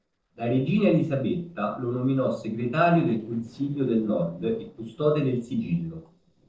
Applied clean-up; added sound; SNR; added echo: neural separator model SepFormer DNS4.